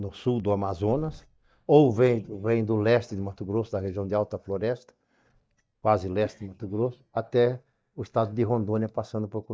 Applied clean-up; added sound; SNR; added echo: neural mask model DeepFilterNet 3.